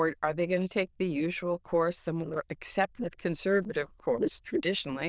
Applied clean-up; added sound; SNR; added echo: neural diffusion model UNIVERSE++.